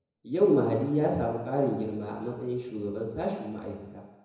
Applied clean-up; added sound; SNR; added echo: none; none; none; reverberation time 1.0 s.